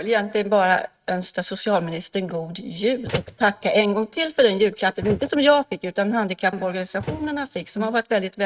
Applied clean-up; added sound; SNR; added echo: neural mask model RNNoise.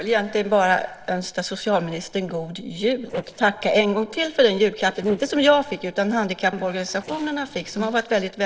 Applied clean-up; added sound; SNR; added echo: neural separator model SepFormer DNS4.